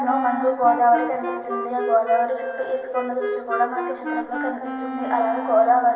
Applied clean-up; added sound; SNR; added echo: none; Wind instrument, woodwind instrument; 8 dB; reverberation time 2.5 s.